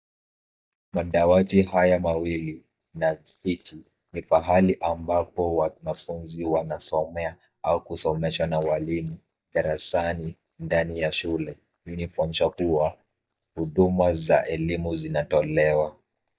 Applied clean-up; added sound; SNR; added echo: neural mask model DeepFilterNet 3.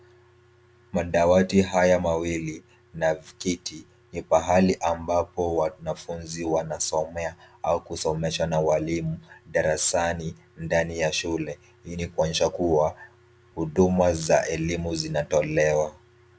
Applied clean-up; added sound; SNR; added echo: none; none; none; none.